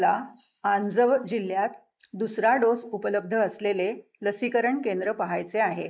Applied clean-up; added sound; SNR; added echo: neural mask model Resemble Enhance denoiser.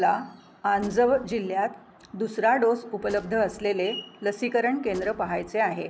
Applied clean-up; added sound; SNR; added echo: none; Gunshot, gunfire; 20 dB; none.